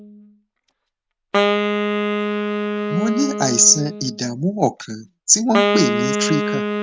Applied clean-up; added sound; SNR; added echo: none; Wind instrument, woodwind instrument; 1 dB; none.